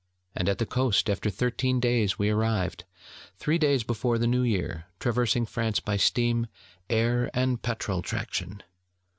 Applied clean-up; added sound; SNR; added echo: none; none; none; none.